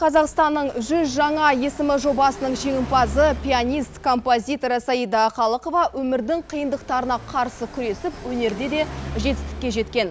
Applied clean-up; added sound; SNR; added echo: none; Car passing by; 13 dB; none.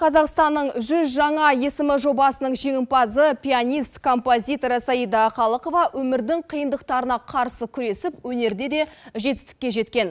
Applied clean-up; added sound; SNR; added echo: none; none; none; none.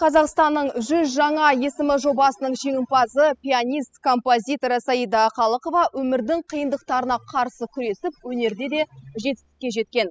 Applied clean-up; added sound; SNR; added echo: classical method spectral subtraction.